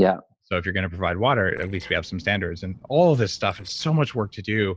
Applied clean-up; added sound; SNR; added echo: neural separator model SepFormer DNS4.